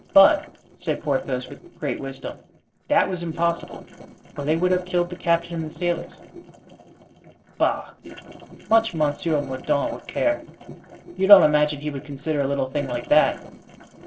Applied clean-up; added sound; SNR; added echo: neural separator model SepFormer DNS4.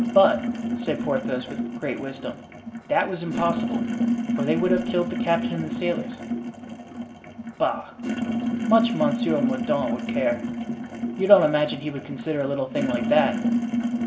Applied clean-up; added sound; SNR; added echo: none; Sink (filling or washing); 2 dB; reverberation time 1.2 s.